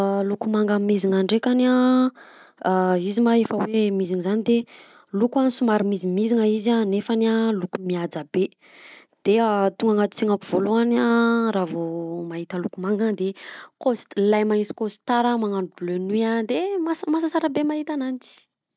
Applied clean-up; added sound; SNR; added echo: none; none; none; none.